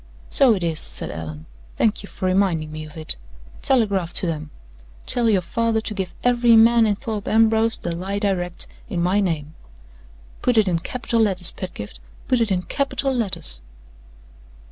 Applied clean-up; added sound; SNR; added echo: none; none; none; none.